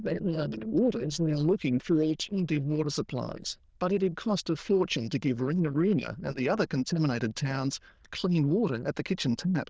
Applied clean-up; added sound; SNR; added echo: neural diffusion model UNIVERSE++.